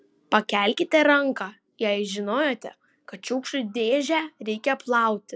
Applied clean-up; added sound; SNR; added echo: none; none; none; none.